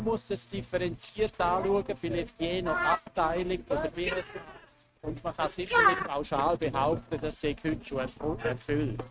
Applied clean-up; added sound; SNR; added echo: neural mask model RNNoise.